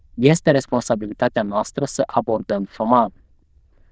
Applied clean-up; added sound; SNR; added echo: neural diffusion model UNIVERSE++.